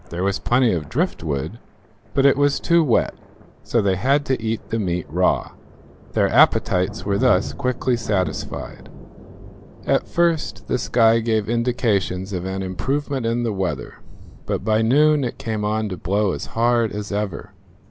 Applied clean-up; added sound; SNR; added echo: none; Thunder; 18 dB; none.